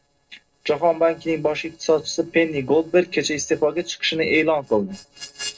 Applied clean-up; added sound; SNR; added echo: neural separator model SepFormer DNS4.